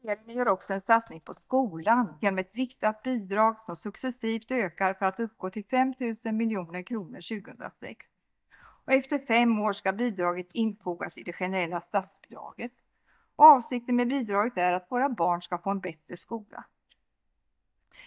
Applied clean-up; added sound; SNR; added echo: neural mask model DeepFilterNet 3.